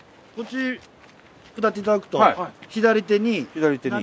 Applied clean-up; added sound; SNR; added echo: none; none; none; none.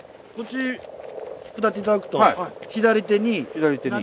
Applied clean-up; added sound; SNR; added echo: none; Frog; 16 dB; none.